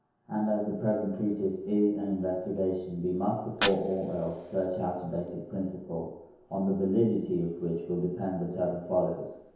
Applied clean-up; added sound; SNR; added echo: none; Fire; 14 dB; reverberation time 1.0 s.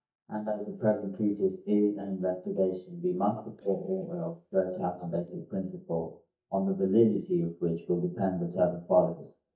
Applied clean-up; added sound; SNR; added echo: neural mask model DeepFilterNet 3.